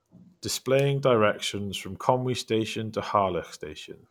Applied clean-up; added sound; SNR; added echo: none; none; none; none.